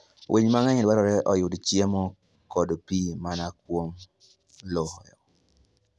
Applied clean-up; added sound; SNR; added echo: none; none; none; none.